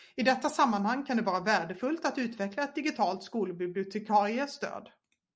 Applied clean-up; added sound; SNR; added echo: none; none; none; none.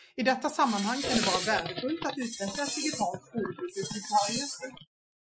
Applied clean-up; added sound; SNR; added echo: classical method Wiener filter.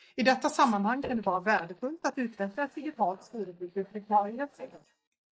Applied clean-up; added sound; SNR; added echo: neural mask model DeepFilterNet 3.